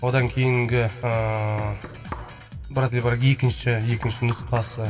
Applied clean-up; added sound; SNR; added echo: none; Knock; 20 dB; reverberation time 2.8 s.